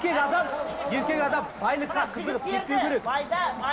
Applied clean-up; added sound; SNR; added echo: none; Crowd; 11 dB; none.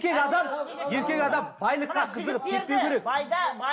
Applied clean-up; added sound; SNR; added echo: none; none; none; none.